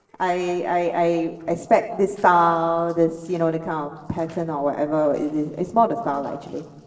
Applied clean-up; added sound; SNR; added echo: neural separator model SepFormer DNS4.